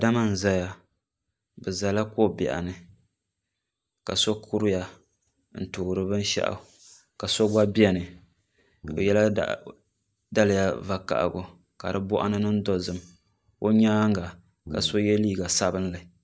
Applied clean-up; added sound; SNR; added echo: neural mask model DeepFilterNet 3.